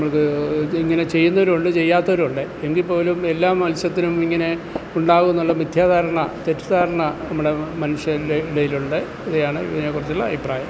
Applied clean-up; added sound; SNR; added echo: none; Tap; 13 dB; none.